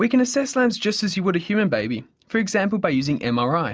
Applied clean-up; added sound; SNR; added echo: none; none; none; none.